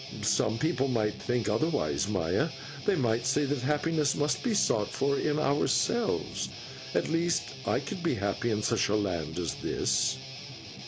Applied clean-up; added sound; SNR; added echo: none; Guitar; 13 dB; none.